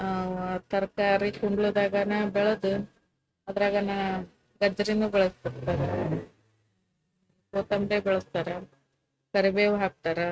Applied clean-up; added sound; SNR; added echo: neural mask model RNNoise.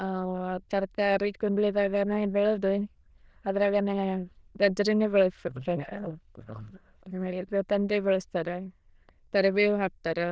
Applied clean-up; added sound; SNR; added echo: neural diffusion model UNIVERSE++.